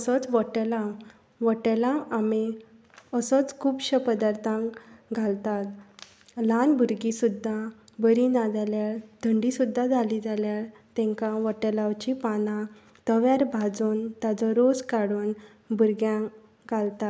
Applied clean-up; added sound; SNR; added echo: none; none; none; none.